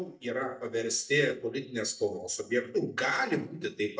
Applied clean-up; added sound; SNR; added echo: neural mask model DeepFilterNet 3.